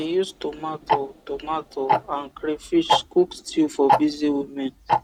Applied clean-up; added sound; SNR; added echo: none; Tick-tock; 2 dB; none.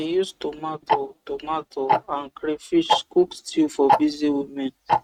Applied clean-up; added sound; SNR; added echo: neural mask model RNNoise.